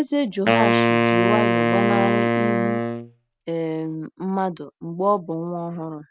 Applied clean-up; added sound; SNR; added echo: none; Wind instrument, woodwind instrument; -5 dB; none.